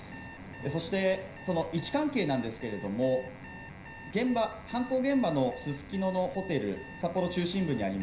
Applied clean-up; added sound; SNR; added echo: none; Alarm; 18 dB; reverberation time 0.5 s.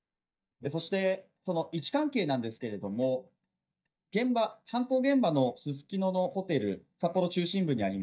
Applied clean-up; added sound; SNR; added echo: neural mask model DeepFilterNet 3.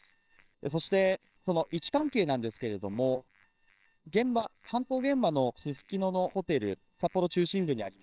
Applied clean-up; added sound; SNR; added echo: neural separator model SepFormer WHAMR!.